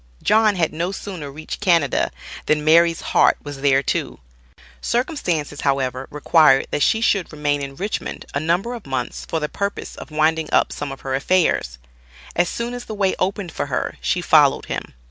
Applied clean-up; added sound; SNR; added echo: none; none; none; none.